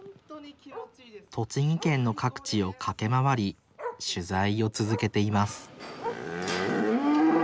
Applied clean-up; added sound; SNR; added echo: none; Bark; 16 dB; none.